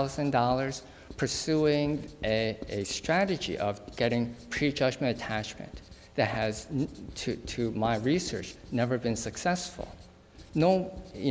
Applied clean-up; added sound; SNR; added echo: none; Writing; 19 dB; none.